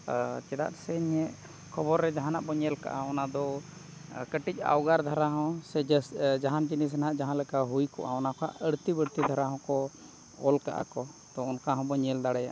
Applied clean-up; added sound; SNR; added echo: none; Telephone; 12 dB; none.